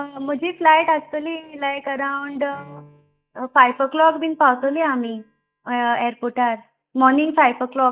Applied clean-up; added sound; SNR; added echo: neural mask model DeepFilterNet 3.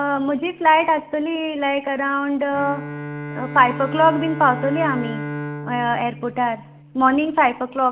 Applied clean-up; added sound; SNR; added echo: none; Bowed string instrument; 12 dB; none.